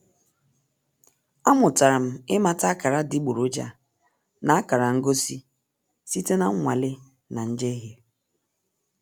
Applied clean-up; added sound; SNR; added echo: none; none; none; none.